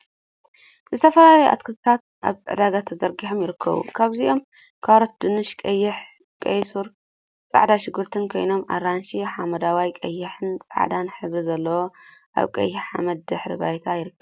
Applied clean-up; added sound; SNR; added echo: none; none; none; none.